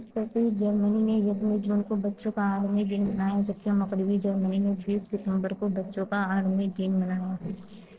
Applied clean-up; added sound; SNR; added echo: neural separator model SepFormer DNS4.